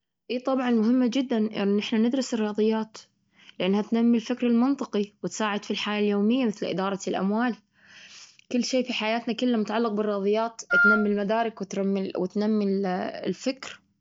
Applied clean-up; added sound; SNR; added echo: none; Wind instrument, woodwind instrument; -3 dB; none.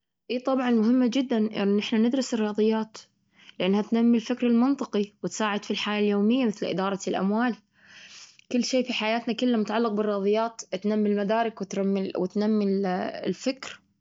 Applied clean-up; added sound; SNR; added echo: none; none; none; none.